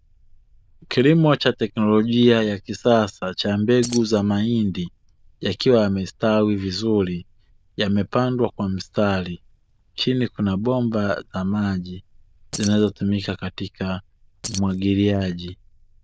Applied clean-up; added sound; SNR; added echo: neural diffusion model UNIVERSE++.